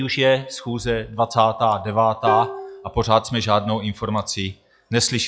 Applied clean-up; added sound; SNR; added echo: classical method log-MMSE.